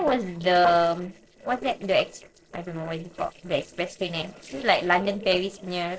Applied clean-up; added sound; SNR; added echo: neural separator model SepFormer DNS4.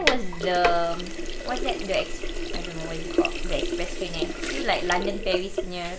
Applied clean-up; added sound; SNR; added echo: none; Sink (filling or washing); -1 dB; none.